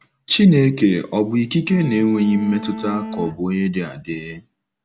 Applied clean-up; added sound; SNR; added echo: none; Bowed string instrument; 12 dB; none.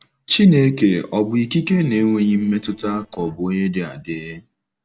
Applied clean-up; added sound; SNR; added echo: neural separator model SepFormer DNS4.